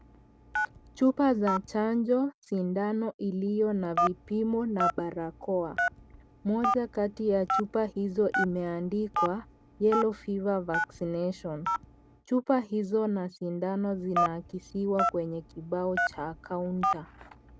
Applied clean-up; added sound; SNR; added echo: none; Telephone; 5 dB; none.